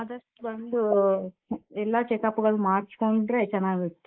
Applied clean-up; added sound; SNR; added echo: neural mask model Resemble Enhance denoiser.